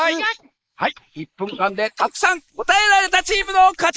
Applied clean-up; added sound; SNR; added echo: neural mask model Resemble Enhance denoiser.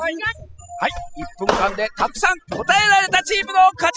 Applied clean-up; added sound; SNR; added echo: classical method spectral subtraction.